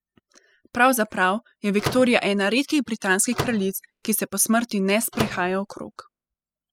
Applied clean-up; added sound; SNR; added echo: classical method spectral subtraction.